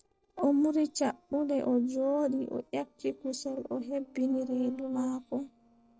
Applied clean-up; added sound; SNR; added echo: neural separator model SepFormer DNS4.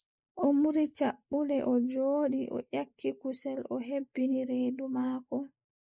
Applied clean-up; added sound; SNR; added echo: neural mask model Resemble Enhance denoiser.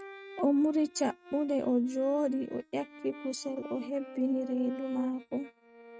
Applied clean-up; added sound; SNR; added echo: neural mask model RNNoise.